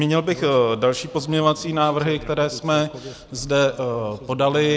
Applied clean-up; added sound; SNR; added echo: none; none; none; none.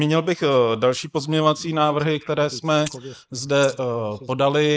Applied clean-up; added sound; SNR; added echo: neural mask model Resemble Enhance denoiser.